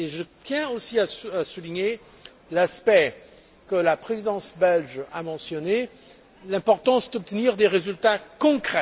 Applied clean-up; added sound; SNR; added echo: none; none; none; none.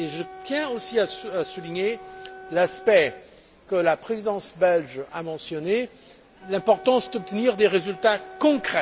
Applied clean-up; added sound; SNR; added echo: none; Wind instrument, woodwind instrument; 19 dB; none.